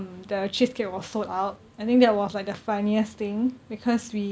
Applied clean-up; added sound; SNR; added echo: none; none; none; none.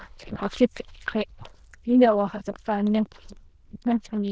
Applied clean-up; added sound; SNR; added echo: neural diffusion model UNIVERSE++.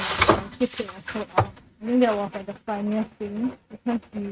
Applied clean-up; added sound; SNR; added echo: neural mask model RNNoise.